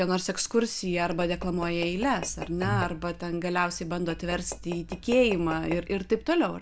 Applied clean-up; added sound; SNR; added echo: none; Tap / Glass; 14 dB; none.